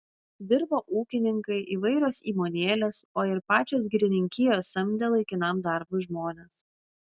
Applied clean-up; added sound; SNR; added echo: none; none; none; none.